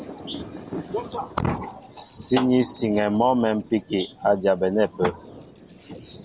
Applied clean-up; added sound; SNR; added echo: none; Thunder + Insect; 16 dB; none.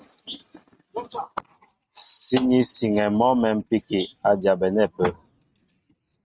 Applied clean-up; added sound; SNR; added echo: neural mask model RNNoise.